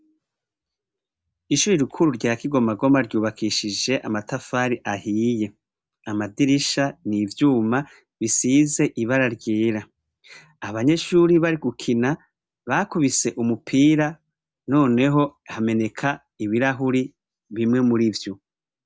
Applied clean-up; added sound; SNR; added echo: none; none; none; none.